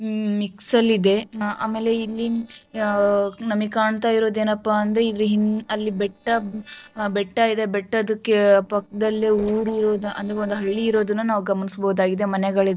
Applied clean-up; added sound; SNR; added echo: neural separator model SepFormer DNS4.